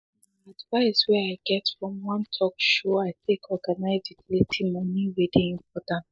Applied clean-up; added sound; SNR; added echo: neural mask model DeepFilterNet 3.